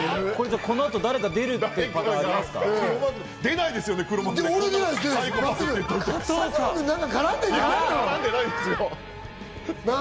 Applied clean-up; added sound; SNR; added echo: none; Bowed string instrument; 18 dB; none.